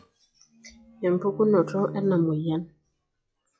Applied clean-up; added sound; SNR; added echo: classical method log-MMSE.